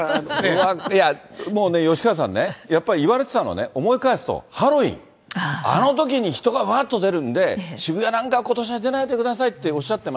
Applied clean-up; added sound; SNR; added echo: none; none; none; none.